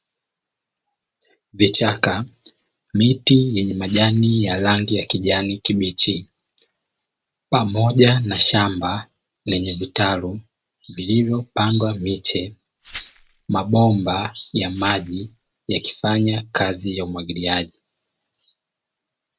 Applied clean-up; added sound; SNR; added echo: none; Glass; 19 dB; none.